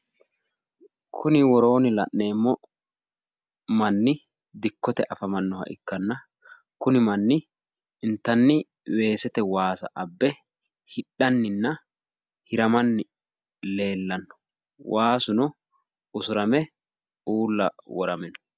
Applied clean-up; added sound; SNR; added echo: none; none; none; none.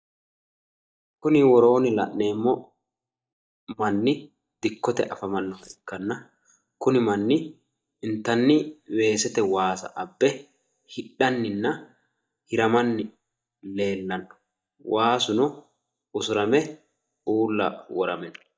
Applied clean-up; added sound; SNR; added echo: neural mask model DeepFilterNet 3.